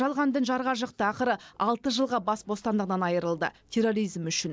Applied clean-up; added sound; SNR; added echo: none; none; none; none.